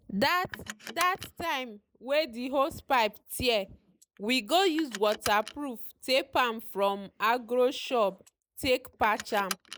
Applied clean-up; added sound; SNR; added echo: neural mask model Resemble Enhance denoiser.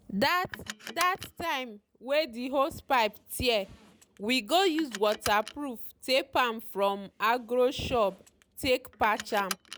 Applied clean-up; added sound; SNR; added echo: none; Car; 17 dB; none.